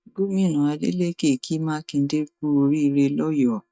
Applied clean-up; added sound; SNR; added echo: neural mask model DeepFilterNet 3.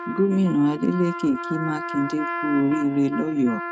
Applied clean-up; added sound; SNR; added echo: neural mask model RNNoise.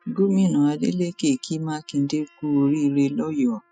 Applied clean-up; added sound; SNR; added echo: classical method spectral subtraction.